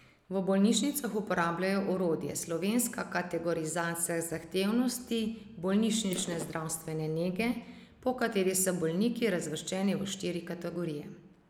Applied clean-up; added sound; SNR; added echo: neural mask model Resemble Enhance denoiser.